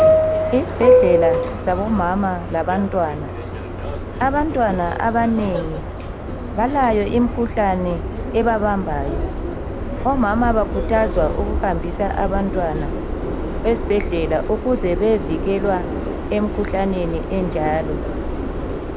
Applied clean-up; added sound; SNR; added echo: none; Subway, metro, underground; 1 dB; none.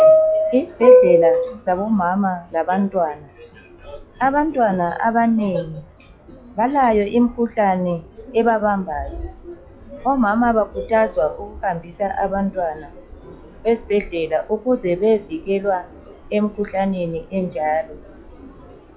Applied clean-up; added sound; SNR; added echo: classical method log-MMSE.